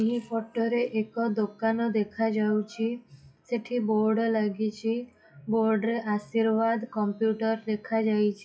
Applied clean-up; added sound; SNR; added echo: classical method WPE with log-MMSE.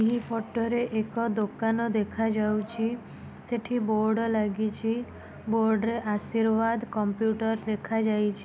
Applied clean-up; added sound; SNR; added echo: none; none; none; none.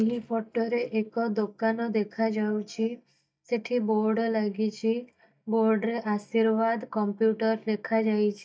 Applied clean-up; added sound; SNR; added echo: neural mask model DeepFilterNet 3.